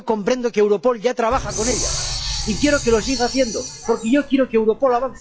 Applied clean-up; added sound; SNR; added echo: classical method log-MMSE.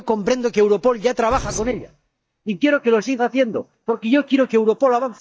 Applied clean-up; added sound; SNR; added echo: neural mask model DeepFilterNet 3.